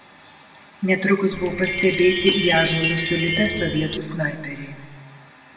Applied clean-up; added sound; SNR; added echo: none; Chime; 0 dB; reverberation time 1.5 s.